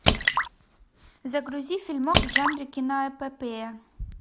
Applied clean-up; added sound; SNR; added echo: none; Drip / Splash, splatter; -3 dB; none.